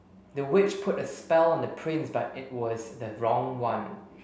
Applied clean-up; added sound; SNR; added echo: none; none; none; none.